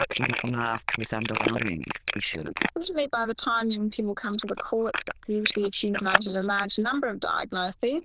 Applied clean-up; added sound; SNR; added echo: neural diffusion model UNIVERSE++.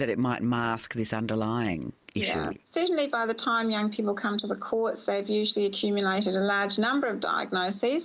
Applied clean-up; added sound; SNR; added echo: none; none; none; none.